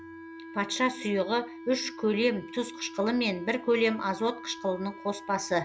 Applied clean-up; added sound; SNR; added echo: none; Wind instrument, woodwind instrument; 14 dB; none.